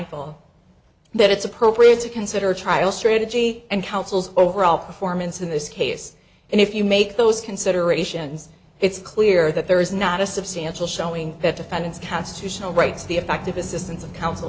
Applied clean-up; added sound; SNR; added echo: none; none; none; none.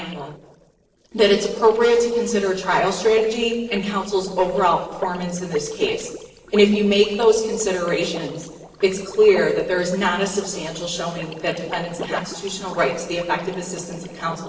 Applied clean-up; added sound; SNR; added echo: neural separator model SepFormer DNS4.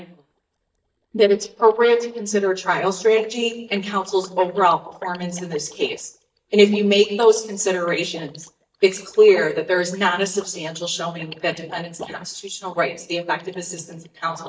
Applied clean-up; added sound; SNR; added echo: neural mask model DeepFilterNet 3.